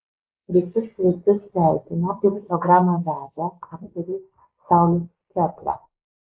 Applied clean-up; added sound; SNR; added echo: neural mask model Resemble Enhance denoiser.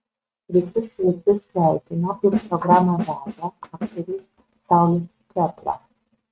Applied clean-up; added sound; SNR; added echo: neural mask model RNNoise.